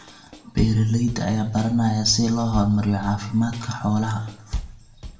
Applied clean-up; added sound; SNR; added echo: none; Bass drum / Snare drum / Drum kit; 13 dB; reverberation time 0.6 s.